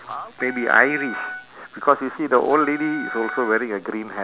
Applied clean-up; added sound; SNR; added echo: none; Wind instrument, woodwind instrument; 13 dB; none.